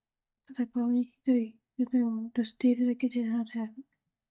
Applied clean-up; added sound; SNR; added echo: neural mask model DeepFilterNet 3.